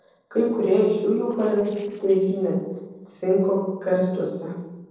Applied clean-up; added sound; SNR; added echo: neural separator model SepFormer DNS4.